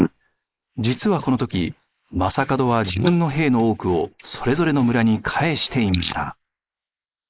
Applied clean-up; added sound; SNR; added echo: neural mask model Resemble Enhance denoiser.